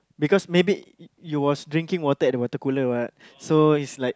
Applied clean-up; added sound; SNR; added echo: none; none; none; none.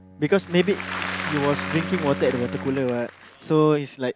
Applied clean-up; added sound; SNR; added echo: none; Bowed string instrument + Applause / Crowd; 8 dB; none.